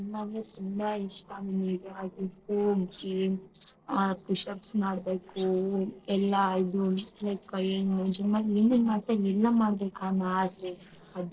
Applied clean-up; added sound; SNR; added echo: neural separator model SepFormer DNS4.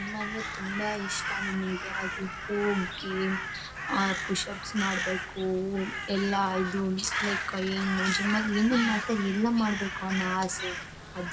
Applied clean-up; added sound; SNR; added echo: none; Crow; 4 dB; reverberation time 0.7 s.